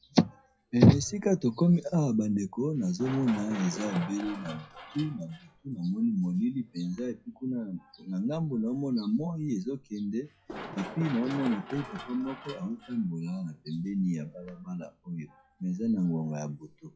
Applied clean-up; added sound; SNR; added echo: classical method WPE with log-MMSE.